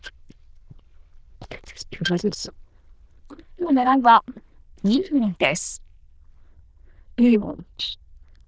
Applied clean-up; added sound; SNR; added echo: neural diffusion model UNIVERSE++.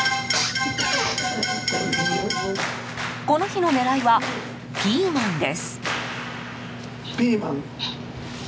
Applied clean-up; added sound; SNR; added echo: none; Engine / Mechanisms; 12 dB; none.